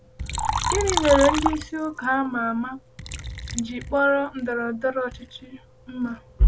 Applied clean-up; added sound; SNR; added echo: none; Liquid; 6 dB; none.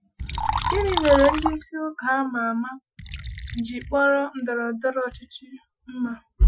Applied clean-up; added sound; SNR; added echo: classical method Wiener filter.